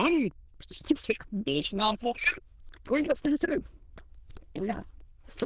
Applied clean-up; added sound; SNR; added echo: neural diffusion model UNIVERSE++.